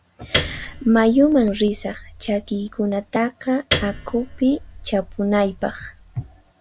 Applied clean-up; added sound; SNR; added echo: none; Piano; 9 dB; none.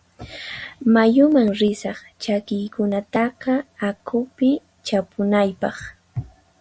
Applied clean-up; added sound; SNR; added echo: none; none; none; none.